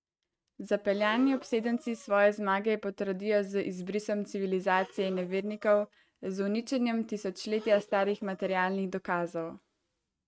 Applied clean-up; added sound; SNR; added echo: neural mask model RNNoise.